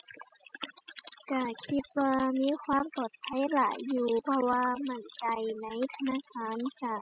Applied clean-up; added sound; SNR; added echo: classical method spectral subtraction.